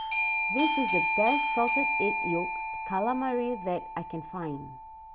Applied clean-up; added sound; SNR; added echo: none; Doorbell; -1 dB; none.